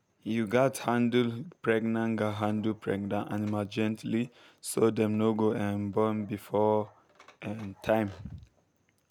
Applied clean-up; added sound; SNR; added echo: none; none; none; none.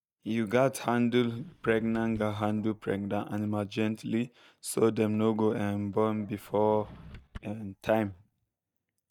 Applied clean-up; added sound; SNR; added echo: neural mask model DeepFilterNet 3.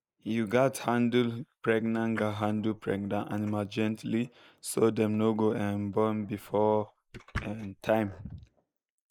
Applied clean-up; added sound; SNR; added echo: neural mask model Resemble Enhance denoiser.